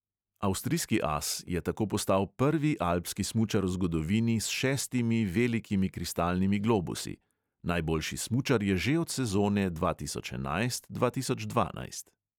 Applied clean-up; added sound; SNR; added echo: none; none; none; none.